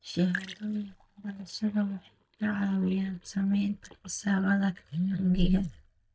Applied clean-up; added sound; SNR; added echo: neural mask model DeepFilterNet 3.